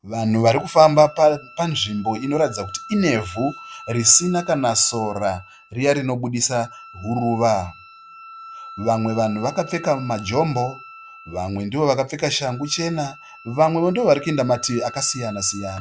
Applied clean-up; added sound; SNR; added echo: none; Wind instrument, woodwind instrument; 19 dB; none.